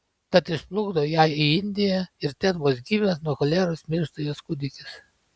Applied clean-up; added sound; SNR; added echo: none; none; none; none.